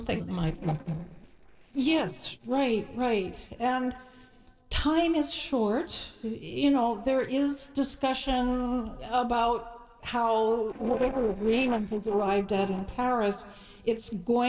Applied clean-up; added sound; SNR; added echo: neural separator model SepFormer DNS4.